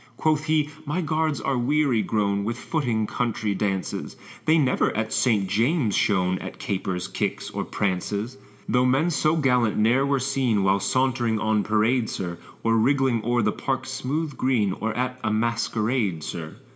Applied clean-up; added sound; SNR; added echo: none; none; none; reverberation time 0.8 s.